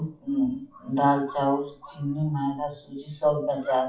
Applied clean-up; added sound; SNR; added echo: classical method WPE with log-MMSE.